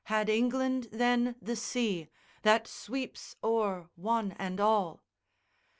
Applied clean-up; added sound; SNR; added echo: none; none; none; none.